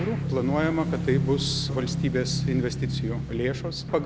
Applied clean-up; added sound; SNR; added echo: none; Motorcycle / Engine; 1 dB; none.